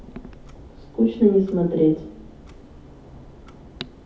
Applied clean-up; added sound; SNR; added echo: none; Clock; 18 dB; reverberation time 0.5 s.